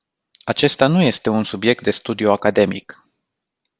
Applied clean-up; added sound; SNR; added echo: none; none; none; none.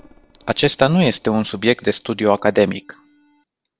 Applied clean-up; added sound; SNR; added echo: neural separator model SepFormer DNS4.